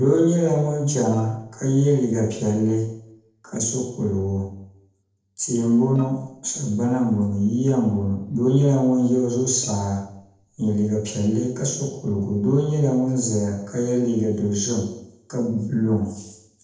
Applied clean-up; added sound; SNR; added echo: neural separator model SepFormer DNS4.